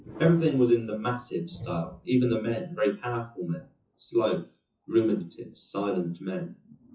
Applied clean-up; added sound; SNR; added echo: classical method WPE with log-MMSE.